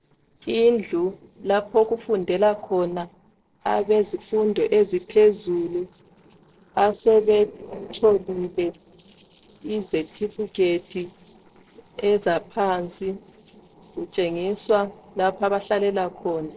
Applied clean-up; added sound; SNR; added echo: neural separator model SepFormer DNS4.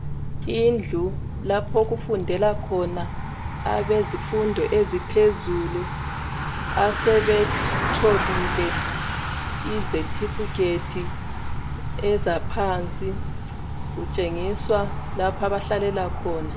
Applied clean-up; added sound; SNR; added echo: none; Bicycle; 3 dB; reverberation time 1.7 s.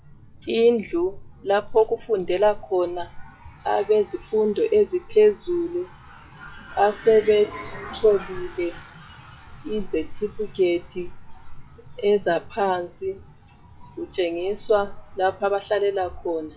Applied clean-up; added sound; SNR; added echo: classical method WPE with log-MMSE.